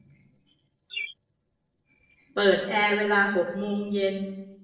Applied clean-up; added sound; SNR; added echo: neural separator model SepFormer DNS4.